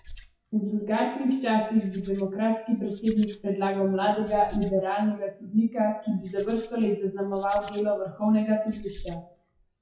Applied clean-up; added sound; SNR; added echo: classical method WPE with log-MMSE.